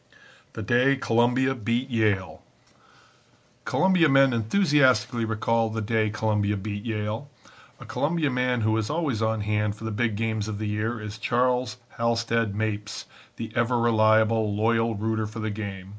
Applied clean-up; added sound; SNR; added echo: none; none; none; none.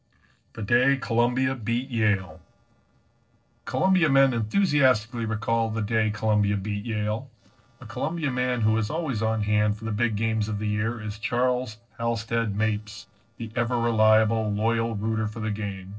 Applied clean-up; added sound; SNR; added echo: neural separator model SepFormer DNS4.